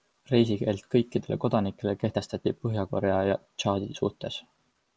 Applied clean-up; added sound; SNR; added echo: none; none; none; none.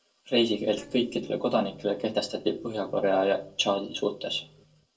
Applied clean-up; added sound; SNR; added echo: neural separator model SepFormer DNS4.